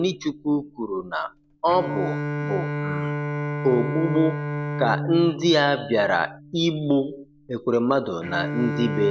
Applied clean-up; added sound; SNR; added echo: none; Bowed string instrument; 6 dB; none.